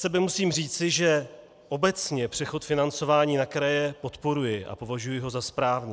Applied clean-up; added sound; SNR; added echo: none; none; none; none.